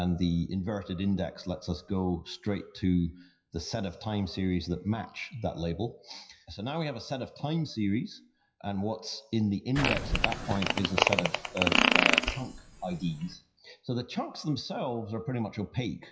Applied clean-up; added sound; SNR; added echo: classical method WPE with log-MMSE.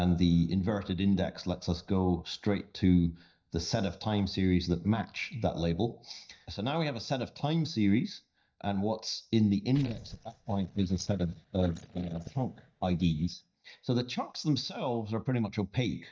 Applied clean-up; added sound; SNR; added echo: neural mask model DeepFilterNet 3.